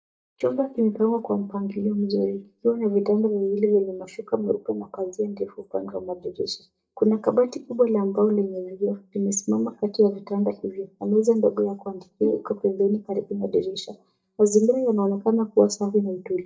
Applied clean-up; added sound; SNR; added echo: neural mask model DeepFilterNet 3.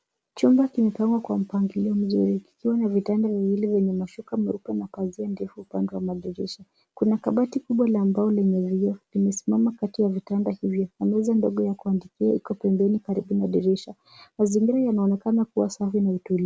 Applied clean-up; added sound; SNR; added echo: none; none; none; none.